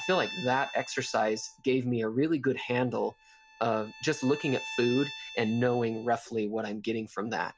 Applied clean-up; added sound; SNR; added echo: none; Bowed string instrument; 15 dB; none.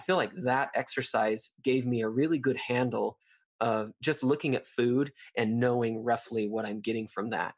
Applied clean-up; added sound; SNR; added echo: none; none; none; none.